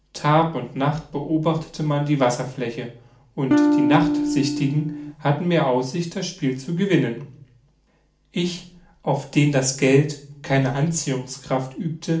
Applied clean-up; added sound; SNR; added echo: none; Electric guitar / Strum; -2 dB; reverberation time 0.4 s.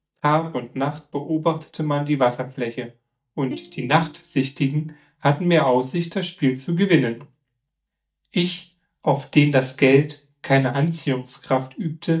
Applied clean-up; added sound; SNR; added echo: neural mask model DeepFilterNet 3.